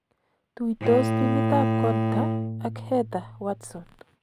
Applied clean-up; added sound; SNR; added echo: none; Bowed string instrument; -2 dB; none.